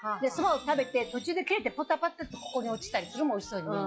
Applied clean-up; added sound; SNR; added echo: classical method log-MMSE.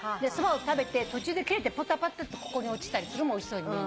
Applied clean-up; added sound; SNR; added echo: none; Screech; 15 dB; none.